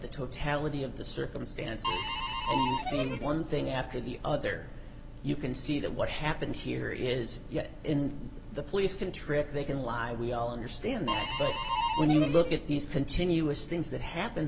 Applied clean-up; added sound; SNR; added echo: none; Harmonica; 2 dB; none.